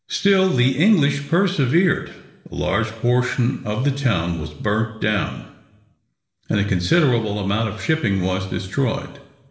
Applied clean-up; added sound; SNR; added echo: none; none; none; reverberation time 0.9 s.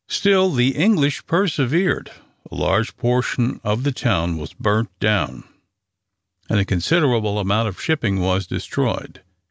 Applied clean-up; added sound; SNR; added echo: none; none; none; none.